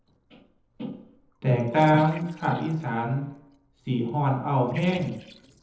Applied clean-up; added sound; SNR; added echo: neural separator model SepFormer DNS4.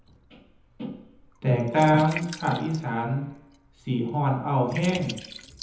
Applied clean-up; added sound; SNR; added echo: none; Liquid; 17 dB; reverberation time 1.0 s.